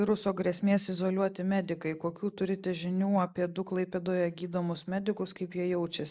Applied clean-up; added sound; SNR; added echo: neural mask model Resemble Enhance denoiser.